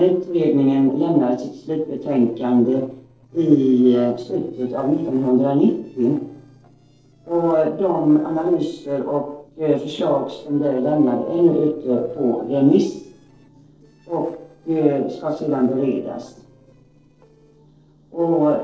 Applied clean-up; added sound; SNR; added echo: neural separator model SepFormer DNS4.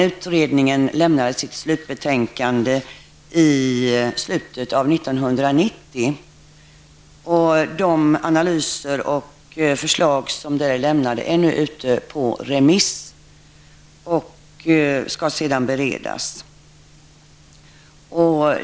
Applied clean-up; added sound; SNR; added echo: none; none; none; none.